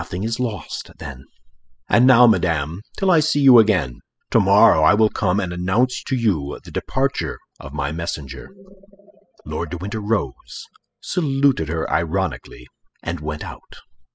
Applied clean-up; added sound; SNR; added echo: classical method spectral subtraction.